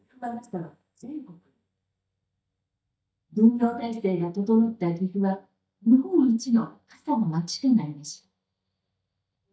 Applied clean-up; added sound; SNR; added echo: neural mask model DeepFilterNet 3.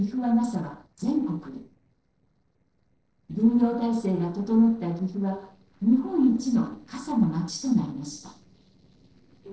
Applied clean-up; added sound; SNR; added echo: neural separator model SepFormer DNS4.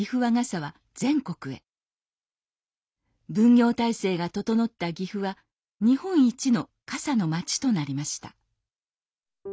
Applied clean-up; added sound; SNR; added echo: none; none; none; none.